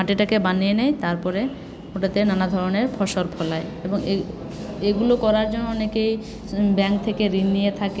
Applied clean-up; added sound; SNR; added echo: none; none; none; none.